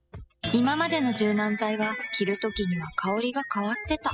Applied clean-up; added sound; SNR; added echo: classical method spectral subtraction.